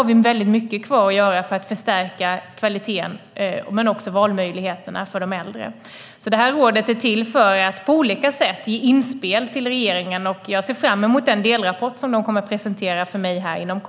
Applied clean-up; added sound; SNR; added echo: none; none; none; none.